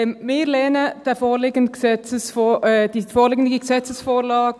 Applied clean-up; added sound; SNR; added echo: none; none; none; none.